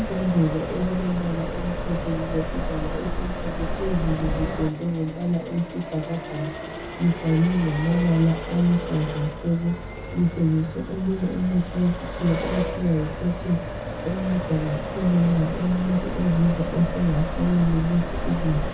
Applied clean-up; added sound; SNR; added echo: none; Accelerating, revving, vroom; 5 dB; reverberation time 0.3 s.